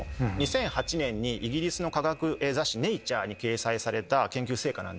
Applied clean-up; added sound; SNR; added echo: none; Alarm; 16 dB; none.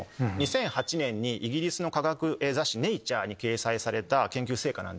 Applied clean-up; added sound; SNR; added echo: none; none; none; none.